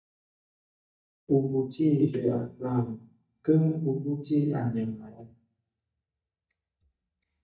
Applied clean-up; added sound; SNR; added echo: neural mask model DeepFilterNet 3.